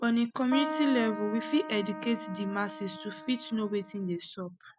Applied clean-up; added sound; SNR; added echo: none; Keyboard (musical); 8 dB; none.